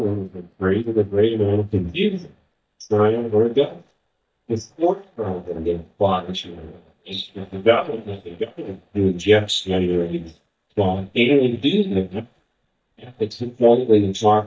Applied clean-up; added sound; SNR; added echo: neural mask model DeepFilterNet 3.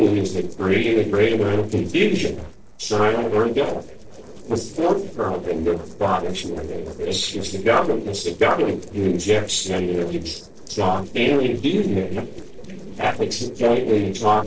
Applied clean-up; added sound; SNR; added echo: neural separator model SepFormer DNS4.